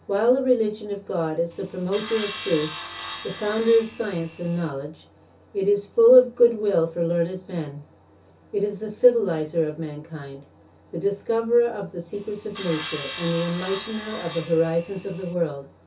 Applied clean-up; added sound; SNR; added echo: none; Sawing; 13 dB; reverberation time 0.3 s.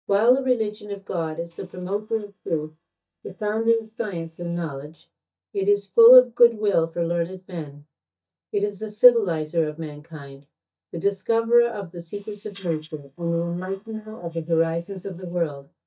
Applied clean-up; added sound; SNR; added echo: neural mask model DeepFilterNet 3.